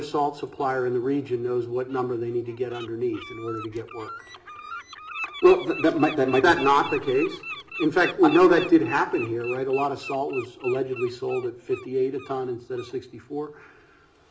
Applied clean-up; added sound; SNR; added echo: none; Bird; 15 dB; reverberation time 1.3 s.